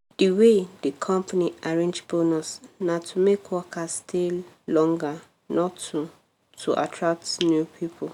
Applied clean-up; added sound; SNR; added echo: none; none; none; none.